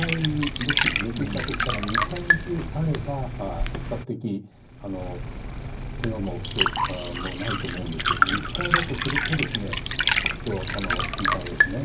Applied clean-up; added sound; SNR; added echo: none; Liquid; -4 dB; reverberation time 0.4 s.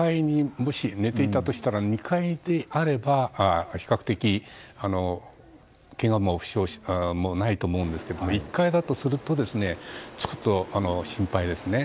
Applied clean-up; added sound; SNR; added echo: none; none; none; none.